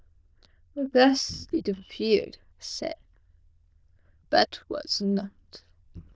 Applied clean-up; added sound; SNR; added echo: neural diffusion model UNIVERSE++.